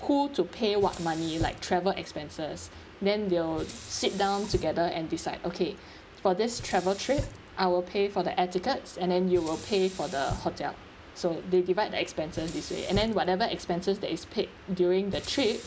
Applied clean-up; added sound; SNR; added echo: none; Sink (filling or washing); 15 dB; none.